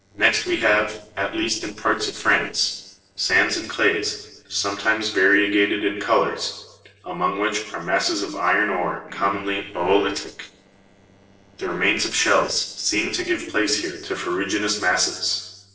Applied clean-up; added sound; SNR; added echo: neural separator model SepFormer DNS4.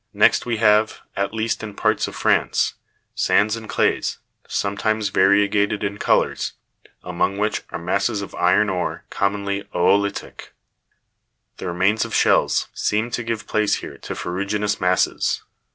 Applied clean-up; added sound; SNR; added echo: none; none; none; none.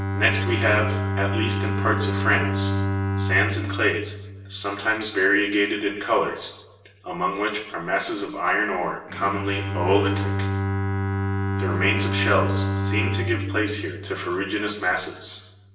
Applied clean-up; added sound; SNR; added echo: none; Bowed string instrument; 2 dB; reverberation time 0.8 s.